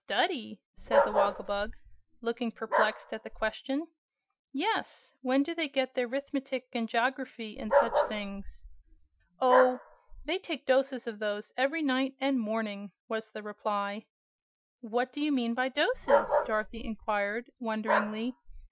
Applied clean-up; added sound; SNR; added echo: classical method Wiener filter.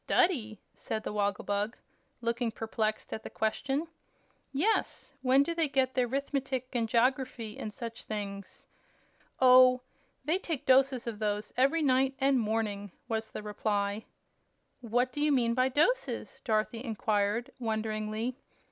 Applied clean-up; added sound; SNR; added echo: none; none; none; none.